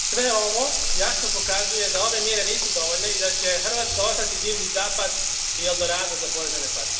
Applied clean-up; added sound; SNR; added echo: none; Sink (filling or washing) / Water tap, faucet; -4 dB; reverberation time 1.2 s.